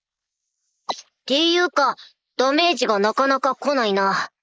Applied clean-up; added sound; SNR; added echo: neural mask model Resemble Enhance denoiser.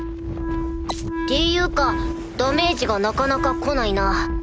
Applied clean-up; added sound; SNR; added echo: none; Wind instrument, woodwind instrument; 6 dB; none.